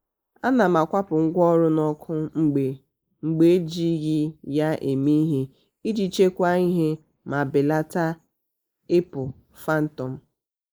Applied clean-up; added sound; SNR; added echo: neural mask model Resemble Enhance denoiser.